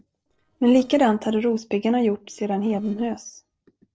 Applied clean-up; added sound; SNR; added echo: neural separator model SepFormer DNS4.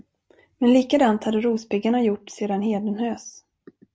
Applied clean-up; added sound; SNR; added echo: none; none; none; none.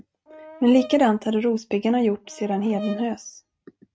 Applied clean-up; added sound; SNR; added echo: neural mask model RNNoise.